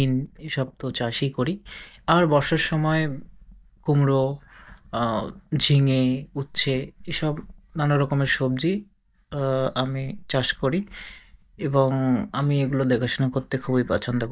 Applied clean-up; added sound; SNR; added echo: neural mask model DeepFilterNet 3.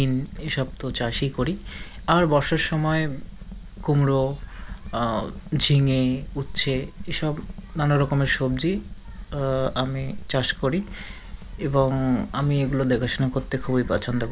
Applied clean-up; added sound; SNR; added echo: none; Fire; 11 dB; none.